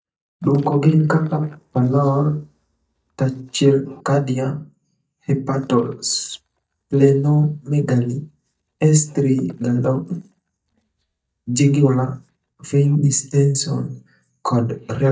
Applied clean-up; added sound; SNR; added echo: neural mask model DeepFilterNet 3.